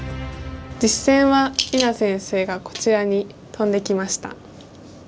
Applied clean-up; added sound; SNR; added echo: none; none; none; none.